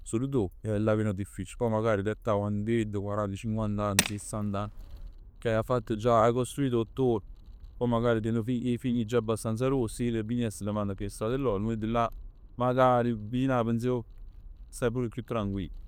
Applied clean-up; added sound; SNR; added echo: none; Tools; 6 dB; none.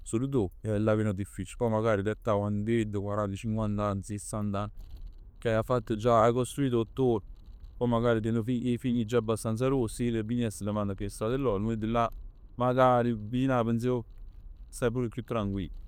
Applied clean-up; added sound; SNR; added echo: none; none; none; none.